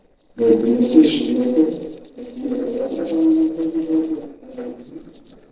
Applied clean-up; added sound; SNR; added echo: neural separator model SepFormer DNS4.